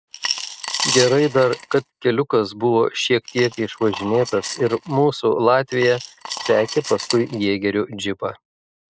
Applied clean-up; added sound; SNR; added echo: neural mask model RNNoise.